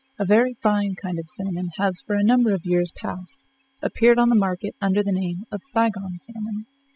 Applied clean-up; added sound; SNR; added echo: classical method spectral subtraction.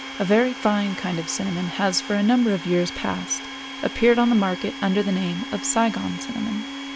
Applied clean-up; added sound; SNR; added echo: none; Domestic sounds, home sounds; 11 dB; none.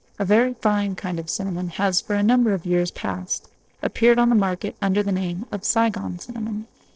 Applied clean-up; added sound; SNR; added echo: neural separator model SepFormer DNS4.